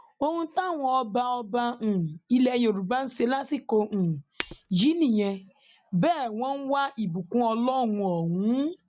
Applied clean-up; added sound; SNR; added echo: none; Shatter; 13 dB; none.